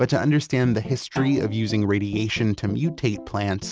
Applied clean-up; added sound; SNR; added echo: none; Snare drum; 16 dB; none.